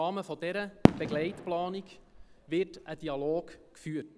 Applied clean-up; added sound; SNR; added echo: none; Fireworks; -2 dB; none.